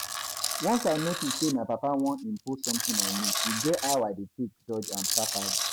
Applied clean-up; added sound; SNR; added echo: none; Tools; 2 dB; none.